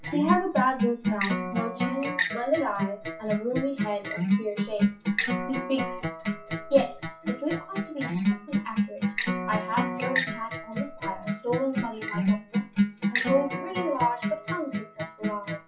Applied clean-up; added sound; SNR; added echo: classical method WPE with log-MMSE.